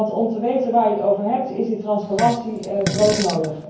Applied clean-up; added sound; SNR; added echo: none; Fart; 8 dB; reverberation time 0.9 s.